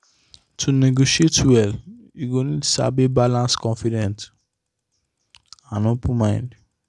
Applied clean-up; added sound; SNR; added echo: none; none; none; none.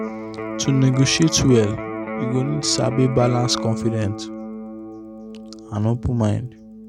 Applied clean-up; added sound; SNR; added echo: none; Electric guitar; 8 dB; none.